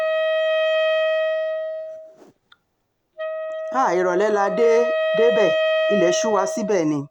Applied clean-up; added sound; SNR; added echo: none; Wind instrument, woodwind instrument; -1 dB; none.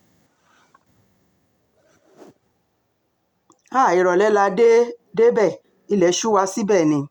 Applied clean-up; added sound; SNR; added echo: none; none; none; none.